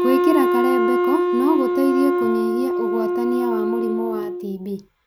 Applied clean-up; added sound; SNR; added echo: none; Wind instrument, woodwind instrument; -3 dB; none.